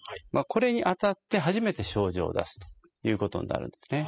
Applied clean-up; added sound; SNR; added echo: classical method spectral subtraction.